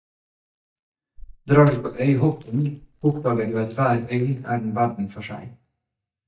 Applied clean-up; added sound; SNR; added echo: neural mask model DeepFilterNet 3.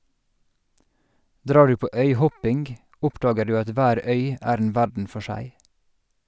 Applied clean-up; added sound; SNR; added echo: none; none; none; none.